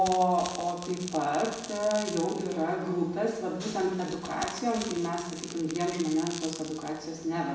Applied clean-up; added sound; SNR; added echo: none; Crackle; 14 dB; reverberation time 0.7 s.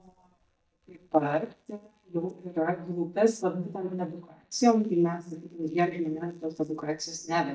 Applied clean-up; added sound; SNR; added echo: neural mask model DeepFilterNet 3.